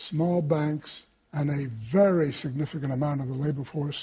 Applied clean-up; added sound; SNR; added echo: none; none; none; none.